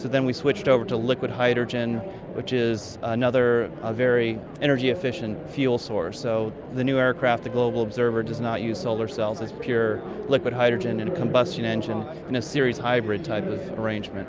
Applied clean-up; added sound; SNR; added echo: none; none; none; none.